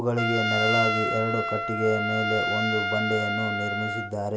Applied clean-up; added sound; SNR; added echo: none; Trumpet; 0 dB; none.